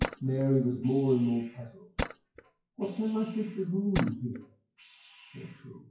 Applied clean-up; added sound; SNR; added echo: classical method WPE with log-MMSE.